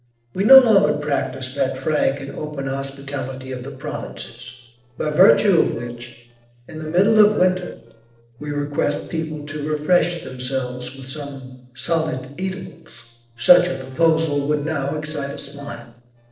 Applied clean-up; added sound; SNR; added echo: neural separator model SepFormer DNS4.